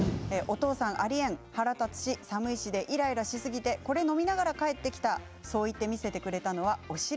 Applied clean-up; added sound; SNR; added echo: none; none; none; none.